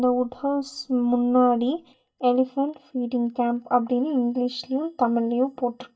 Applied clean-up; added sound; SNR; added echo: neural mask model DeepFilterNet 3.